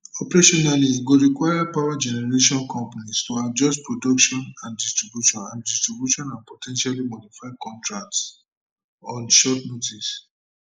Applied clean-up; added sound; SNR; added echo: neural mask model Resemble Enhance denoiser.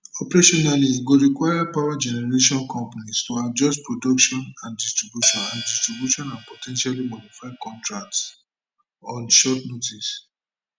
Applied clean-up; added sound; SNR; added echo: none; Hi-hat; 9 dB; none.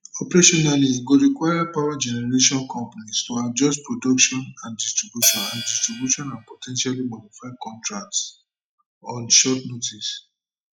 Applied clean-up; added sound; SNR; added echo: classical method log-MMSE.